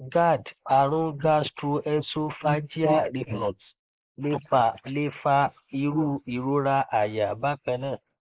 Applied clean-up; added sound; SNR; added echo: neural mask model Resemble Enhance denoiser.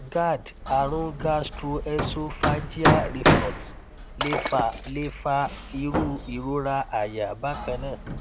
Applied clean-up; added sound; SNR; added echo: none; Shatter + Hammer; 0 dB; none.